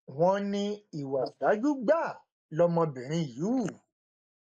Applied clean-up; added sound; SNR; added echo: neural mask model Resemble Enhance denoiser.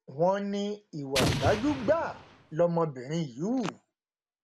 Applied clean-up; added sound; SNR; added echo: none; Explosion; 2 dB; none.